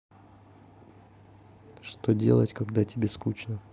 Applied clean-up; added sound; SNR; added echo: none; none; none; none.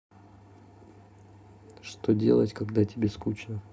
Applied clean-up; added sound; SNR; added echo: none; none; none; reverberation time 0.3 s.